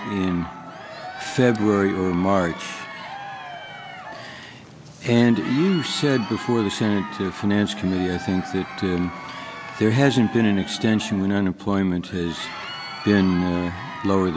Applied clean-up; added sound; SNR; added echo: none; Crowd; 13 dB; none.